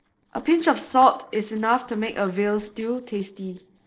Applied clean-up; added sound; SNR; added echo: neural separator model SepFormer DNS4.